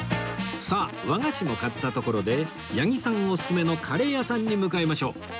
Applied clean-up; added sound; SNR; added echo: none; none; none; none.